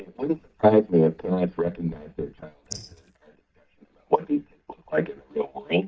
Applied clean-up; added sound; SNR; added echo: neural mask model DeepFilterNet 3.